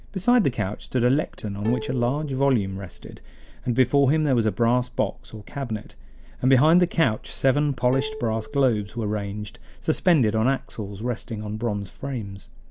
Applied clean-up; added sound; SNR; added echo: none; Plucked string instrument; 16 dB; none.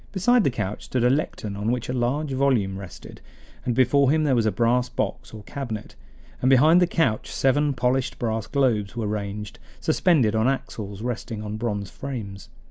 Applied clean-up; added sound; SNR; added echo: none; none; none; none.